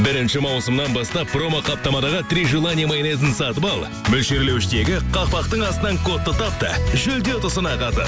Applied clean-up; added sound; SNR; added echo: none; none; none; none.